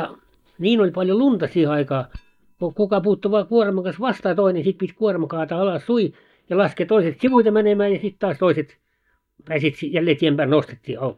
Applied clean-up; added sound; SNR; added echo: neural mask model DeepFilterNet 3.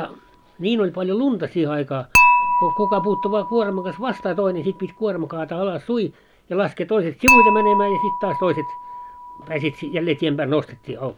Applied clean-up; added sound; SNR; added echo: none; Dishes, pots, and pans / Chink, clink; 0 dB; none.